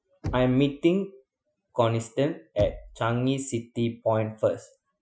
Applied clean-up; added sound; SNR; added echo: classical method Wiener filter.